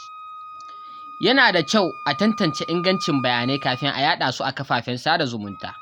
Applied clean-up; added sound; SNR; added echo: none; Wind instrument, woodwind instrument; 14 dB; none.